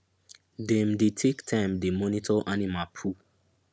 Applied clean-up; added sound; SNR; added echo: none; none; none; none.